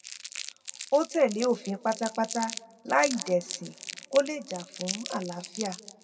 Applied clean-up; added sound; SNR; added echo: none; Crumpling, crinkling; 11 dB; reverberation time 1.1 s.